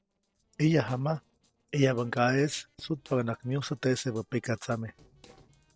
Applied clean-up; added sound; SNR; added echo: neural separator model SepFormer DNS4.